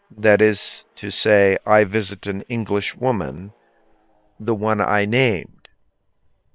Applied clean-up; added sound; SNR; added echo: neural separator model SepFormer WHAM!.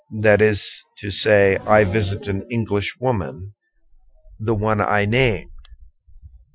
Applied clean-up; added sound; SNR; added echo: classical method Wiener filter.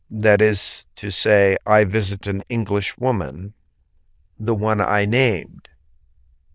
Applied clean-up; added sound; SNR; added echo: neural diffusion model UNIVERSE++.